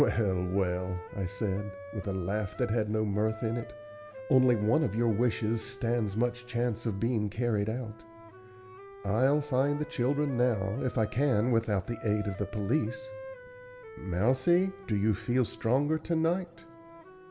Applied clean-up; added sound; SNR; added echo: none; Wind instrument, woodwind instrument; 17 dB; reverberation time 1.3 s.